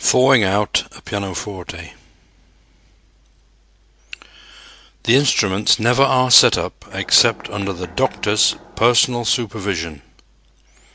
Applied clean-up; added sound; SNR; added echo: none; Mechanisms; 18 dB; none.